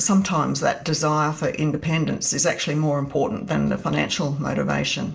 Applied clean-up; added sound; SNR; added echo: none; none; none; reverberation time 0.5 s.